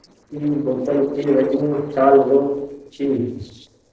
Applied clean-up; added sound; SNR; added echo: neural separator model SepFormer DNS4.